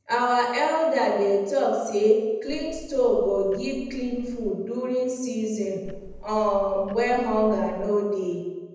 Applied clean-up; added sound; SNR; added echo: none; Tick-tock; 16 dB; reverberation time 1.1 s.